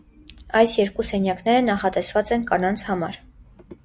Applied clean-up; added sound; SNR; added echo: none; none; none; none.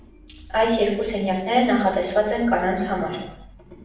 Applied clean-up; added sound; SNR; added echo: none; none; none; reverberation time 0.7 s.